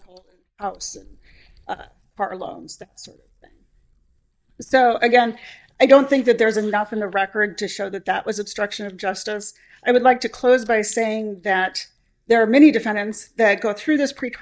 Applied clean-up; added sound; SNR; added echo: neural mask model DeepFilterNet 3.